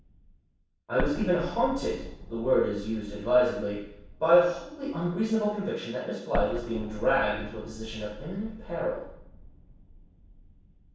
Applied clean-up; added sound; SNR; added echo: none; Explosion; 11 dB; reverberation time 0.7 s.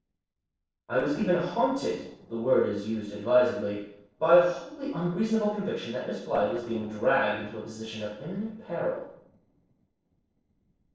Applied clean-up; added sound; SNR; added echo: neural separator model SepFormer DNS4.